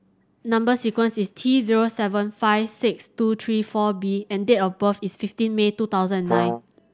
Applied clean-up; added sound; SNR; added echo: none; Brass instrument; 2 dB; none.